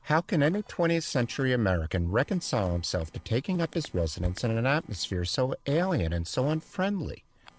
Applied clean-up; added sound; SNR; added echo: neural separator model SepFormer DNS4.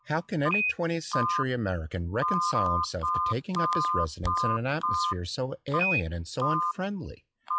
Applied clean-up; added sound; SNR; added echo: classical method log-MMSE.